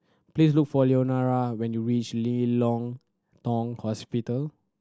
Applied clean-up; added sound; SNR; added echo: none; none; none; none.